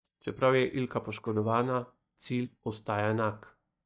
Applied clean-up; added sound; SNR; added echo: neural mask model DeepFilterNet 3.